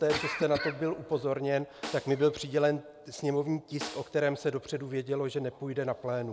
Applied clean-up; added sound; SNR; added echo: none; Snare drum; 16 dB; none.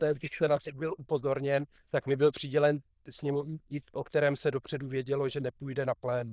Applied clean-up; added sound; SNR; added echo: neural diffusion model UNIVERSE++.